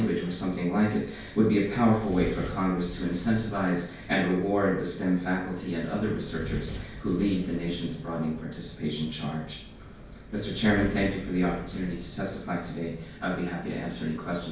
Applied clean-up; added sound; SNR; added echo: none; Wind; 13 dB; reverberation time 0.5 s.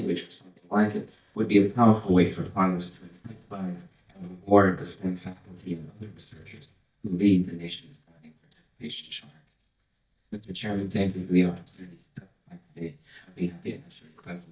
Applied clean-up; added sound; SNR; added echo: neural mask model DeepFilterNet 3.